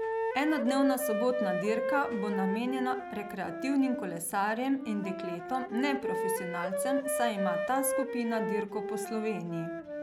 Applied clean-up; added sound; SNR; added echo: none; Wind instrument, woodwind instrument; 2 dB; none.